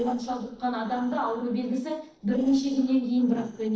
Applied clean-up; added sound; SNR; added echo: neural separator model SepFormer DNS4.